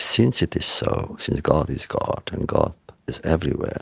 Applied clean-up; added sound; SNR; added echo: none; none; none; none.